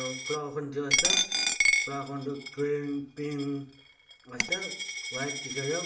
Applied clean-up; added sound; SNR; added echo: none; Coin (dropping); -4 dB; reverberation time 0.4 s.